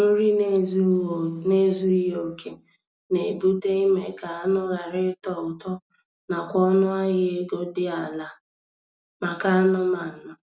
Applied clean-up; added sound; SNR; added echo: none; none; none; none.